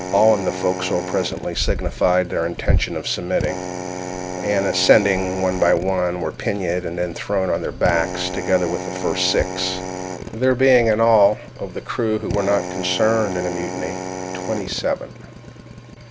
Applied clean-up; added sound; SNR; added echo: none; Drill; 9 dB; none.